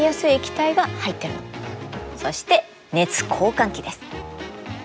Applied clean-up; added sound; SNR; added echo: none; none; none; none.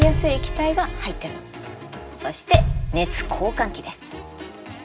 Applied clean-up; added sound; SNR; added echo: none; Bass drum; -1 dB; reverberation time 0.4 s.